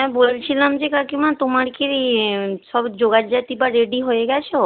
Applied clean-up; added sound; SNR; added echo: none; none; none; none.